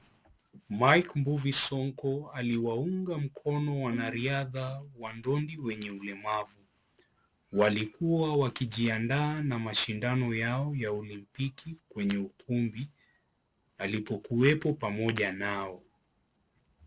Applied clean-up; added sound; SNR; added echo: neural separator model SepFormer DNS4.